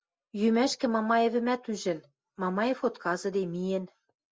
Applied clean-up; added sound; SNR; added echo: none; none; none; none.